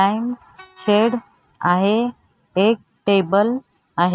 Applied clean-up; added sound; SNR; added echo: neural mask model RNNoise.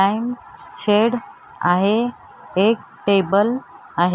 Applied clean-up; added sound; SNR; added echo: none; none; none; none.